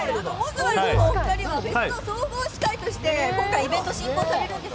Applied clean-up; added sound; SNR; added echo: none; Bowed string instrument; 6 dB; none.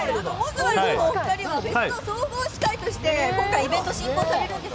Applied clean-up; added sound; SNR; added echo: none; none; none; none.